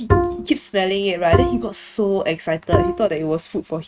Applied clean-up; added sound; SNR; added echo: neural mask model RNNoise.